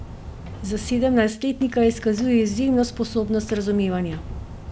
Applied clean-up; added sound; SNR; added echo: none; Walk, footsteps; 13 dB; none.